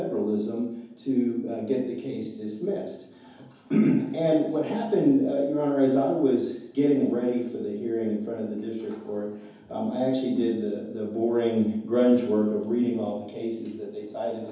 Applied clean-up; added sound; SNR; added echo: none; none; none; reverberation time 0.9 s.